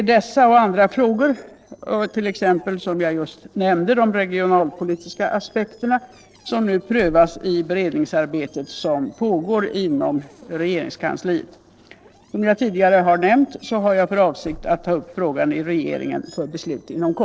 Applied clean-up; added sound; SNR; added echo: neural separator model SepFormer DNS4.